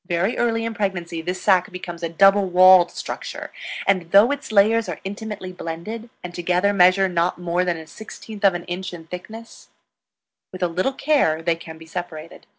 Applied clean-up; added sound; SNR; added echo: none; none; none; none.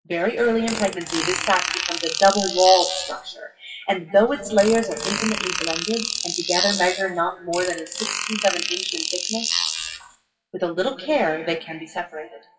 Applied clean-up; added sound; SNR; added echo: classical method WPE with log-MMSE.